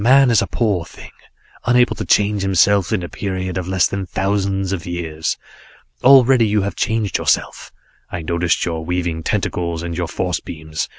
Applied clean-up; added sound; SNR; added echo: none; none; none; none.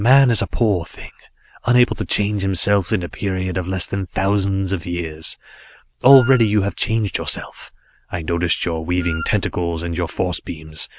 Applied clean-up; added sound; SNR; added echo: none; Wind instrument, woodwind instrument; 11 dB; none.